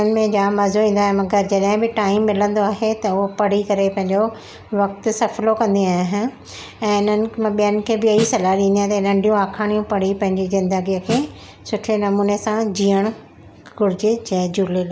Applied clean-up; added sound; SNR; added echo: none; Snare drum; 13 dB; none.